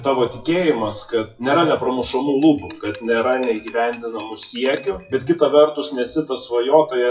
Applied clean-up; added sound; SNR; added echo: classical method WPE with log-MMSE.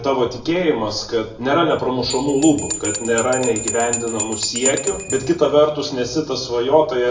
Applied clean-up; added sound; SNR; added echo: none; Bell; 9 dB; reverberation time 0.6 s.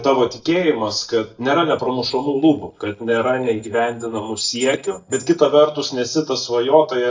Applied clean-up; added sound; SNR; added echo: neural mask model DeepFilterNet 3.